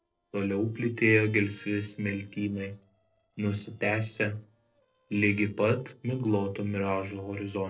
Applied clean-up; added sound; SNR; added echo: neural separator model SepFormer DNS4.